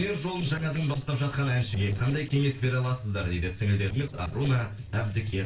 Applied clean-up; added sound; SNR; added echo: neural separator model SepFormer DNS4.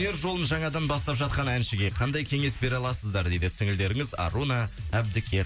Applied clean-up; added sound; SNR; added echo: none; none; none; none.